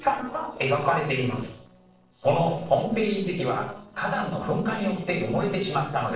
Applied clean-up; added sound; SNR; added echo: neural separator model SepFormer DNS4.